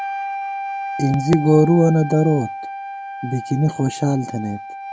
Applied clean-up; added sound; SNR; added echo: none; Wind instrument, woodwind instrument; 9 dB; none.